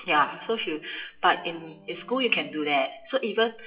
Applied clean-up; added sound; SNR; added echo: classical method WPE with log-MMSE.